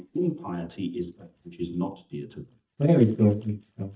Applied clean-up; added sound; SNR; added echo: neural mask model DeepFilterNet 3.